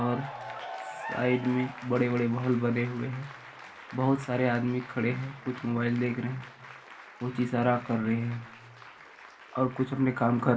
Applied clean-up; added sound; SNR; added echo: none; Applause / Cheering; 15 dB; reverberation time 0.7 s.